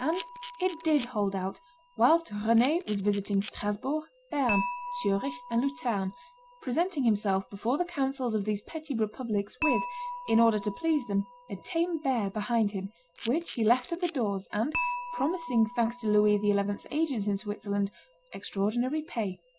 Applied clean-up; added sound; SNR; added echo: none; Dishes, pots, and pans / Chink, clink + Camera; 12 dB; none.